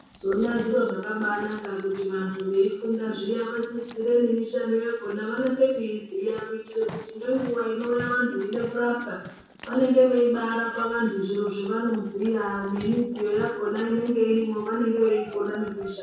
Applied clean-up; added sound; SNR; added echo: none; Livestock, farm animals, working animals; 19 dB; reverberation time 0.7 s.